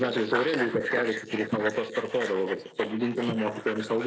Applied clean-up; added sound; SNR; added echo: neural mask model Resemble Enhance denoiser.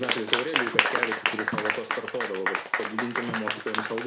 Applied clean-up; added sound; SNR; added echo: none; Applause; -4 dB; none.